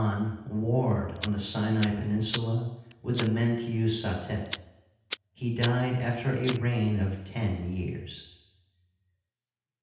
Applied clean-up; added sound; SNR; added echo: none; Fire; 5 dB; reverberation time 0.9 s.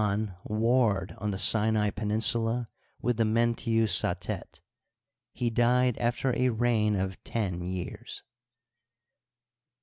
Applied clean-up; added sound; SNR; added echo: none; none; none; none.